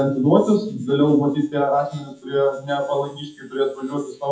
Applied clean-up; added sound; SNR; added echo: classical method WPE with log-MMSE.